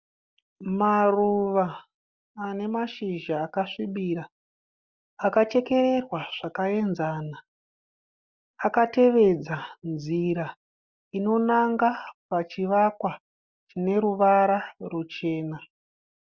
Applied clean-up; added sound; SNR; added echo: none; none; none; none.